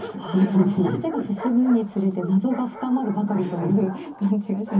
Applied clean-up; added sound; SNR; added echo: none; Bark; 16 dB; reverberation time 0.3 s.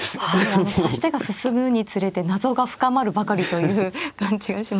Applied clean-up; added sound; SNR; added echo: none; none; none; none.